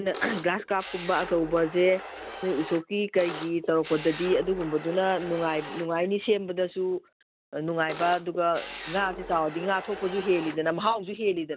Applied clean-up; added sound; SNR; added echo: none; Camera; 11 dB; none.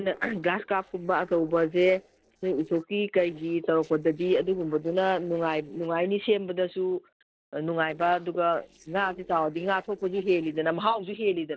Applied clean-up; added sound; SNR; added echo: neural separator model SepFormer DNS4.